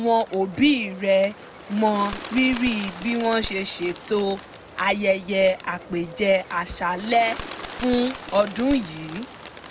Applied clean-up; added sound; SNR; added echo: none; Bird; 14 dB; none.